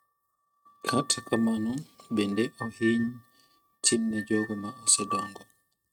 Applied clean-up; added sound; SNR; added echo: neural mask model RNNoise.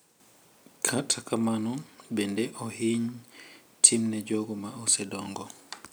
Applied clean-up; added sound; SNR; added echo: none; none; none; none.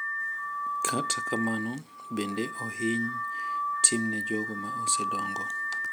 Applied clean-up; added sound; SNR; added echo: none; Alarm / Car; 0 dB; none.